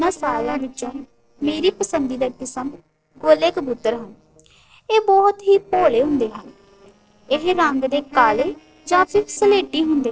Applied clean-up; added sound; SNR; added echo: neural separator model SepFormer DNS4.